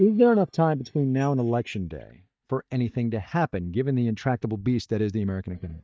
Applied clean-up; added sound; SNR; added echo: neural mask model DeepFilterNet 3.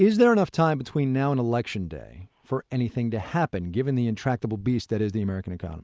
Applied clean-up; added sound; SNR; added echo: none; none; none; none.